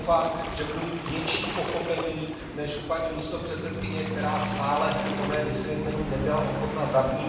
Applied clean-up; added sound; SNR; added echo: none; Waves, surf; 4 dB; reverberation time 0.9 s.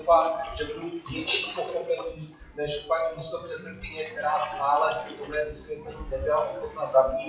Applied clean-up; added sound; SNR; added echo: classical method WPE with log-MMSE.